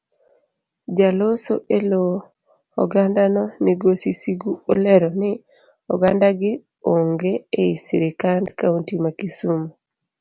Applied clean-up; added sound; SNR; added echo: none; none; none; none.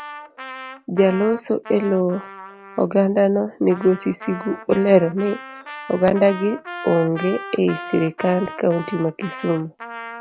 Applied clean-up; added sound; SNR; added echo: none; Trumpet; 14 dB; none.